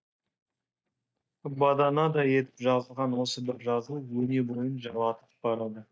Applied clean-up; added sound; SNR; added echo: neural mask model DeepFilterNet 3.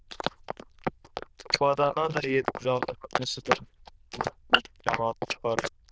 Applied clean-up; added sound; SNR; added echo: neural diffusion model UNIVERSE++.